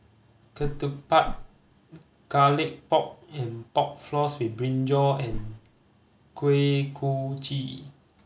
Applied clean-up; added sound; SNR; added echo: none; Whoosh, swoosh, swish; 8 dB; none.